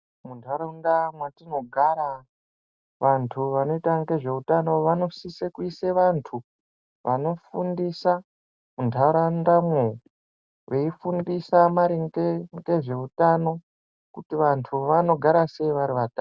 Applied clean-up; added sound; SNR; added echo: none; none; none; none.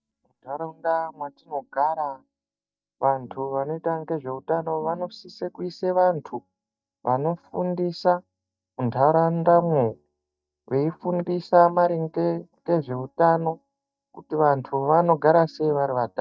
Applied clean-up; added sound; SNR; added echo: neural mask model DeepFilterNet 3.